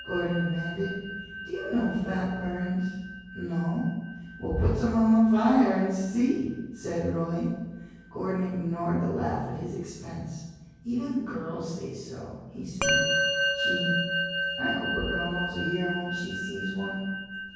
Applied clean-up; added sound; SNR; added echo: none; Musical instrument; 6 dB; reverberation time 1.3 s.